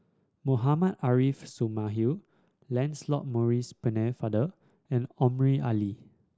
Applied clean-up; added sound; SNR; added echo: none; none; none; none.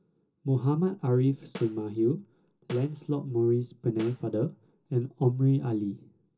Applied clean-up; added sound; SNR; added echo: none; Snare drum; 19 dB; reverberation time 0.2 s.